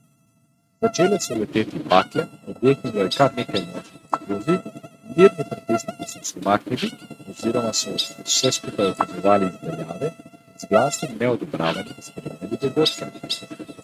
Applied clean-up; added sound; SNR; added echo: neural mask model RNNoise.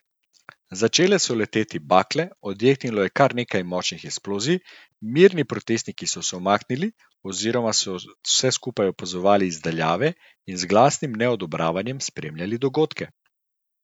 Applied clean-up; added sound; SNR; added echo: none; none; none; none.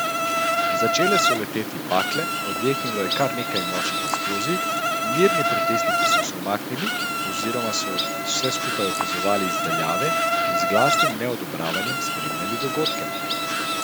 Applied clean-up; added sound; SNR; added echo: none; Insect; -4 dB; none.